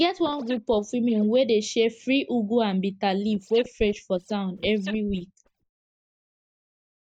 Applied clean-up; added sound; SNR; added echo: neural mask model DeepFilterNet 3.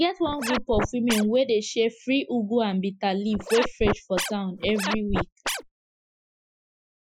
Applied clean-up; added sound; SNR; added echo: classical method Wiener filter.